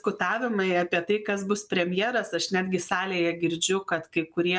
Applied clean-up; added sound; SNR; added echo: none; none; none; none.